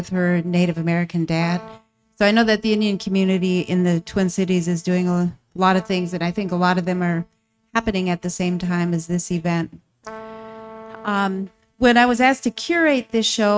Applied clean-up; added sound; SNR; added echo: neural mask model RNNoise.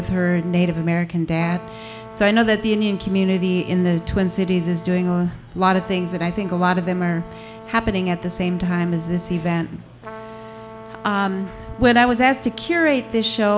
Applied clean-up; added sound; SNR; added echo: none; Trumpet; 18 dB; none.